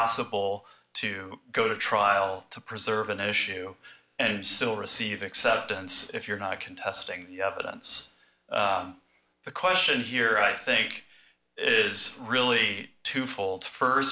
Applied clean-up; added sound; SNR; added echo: none; none; none; none.